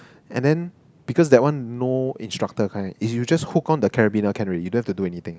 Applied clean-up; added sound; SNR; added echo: none; none; none; none.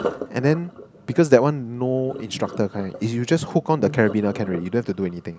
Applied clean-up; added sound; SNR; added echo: none; Sink (filling or washing); 14 dB; none.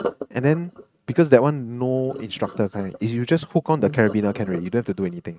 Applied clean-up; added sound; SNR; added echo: neural mask model RNNoise.